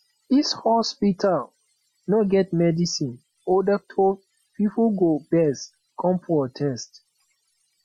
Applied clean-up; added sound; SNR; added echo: classical method Wiener filter.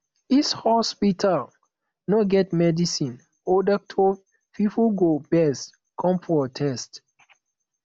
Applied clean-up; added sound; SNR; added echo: none; none; none; none.